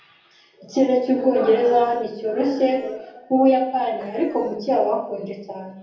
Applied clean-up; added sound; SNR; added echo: none; Dog; 17 dB; reverberation time 0.7 s.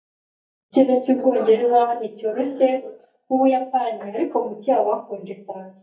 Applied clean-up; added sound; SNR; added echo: neural mask model DeepFilterNet 3.